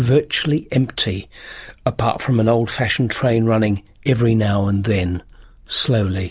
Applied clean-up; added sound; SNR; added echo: none; none; none; none.